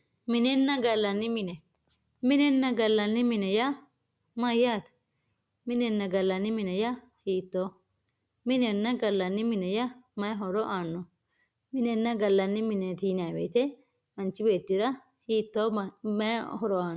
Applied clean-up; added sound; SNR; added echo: none; none; none; none.